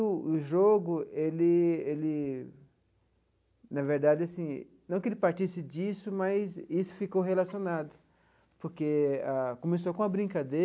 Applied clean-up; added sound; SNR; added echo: none; none; none; none.